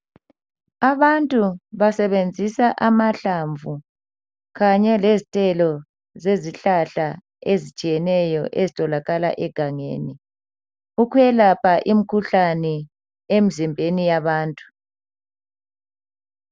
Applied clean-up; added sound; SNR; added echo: none; none; none; none.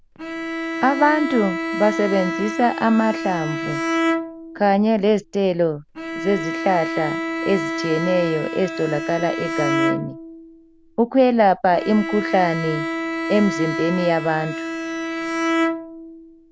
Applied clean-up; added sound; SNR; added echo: none; Bowed string instrument; 4 dB; none.